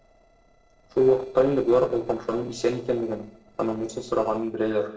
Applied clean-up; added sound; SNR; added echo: neural separator model SepFormer DNS4.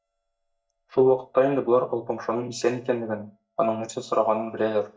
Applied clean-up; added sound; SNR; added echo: neural mask model DeepFilterNet 3.